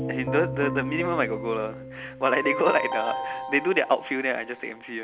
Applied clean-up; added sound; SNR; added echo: none; Keyboard (musical); 6 dB; none.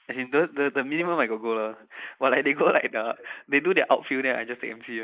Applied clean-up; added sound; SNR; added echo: neural mask model Resemble Enhance denoiser.